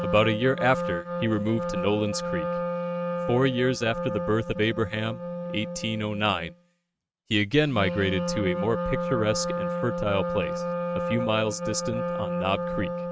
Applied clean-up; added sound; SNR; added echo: neural mask model RNNoise.